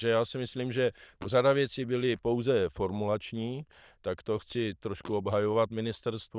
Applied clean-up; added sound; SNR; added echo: neural diffusion model UNIVERSE++.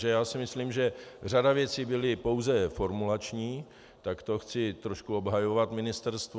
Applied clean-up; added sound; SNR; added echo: none; none; none; none.